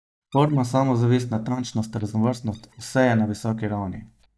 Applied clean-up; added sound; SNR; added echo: neural mask model DeepFilterNet 3.